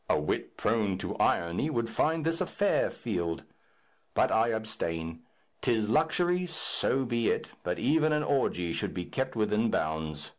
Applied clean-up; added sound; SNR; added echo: none; none; none; none.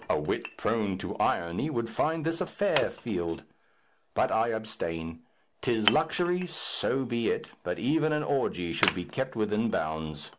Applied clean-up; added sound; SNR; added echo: none; Wood; 11 dB; none.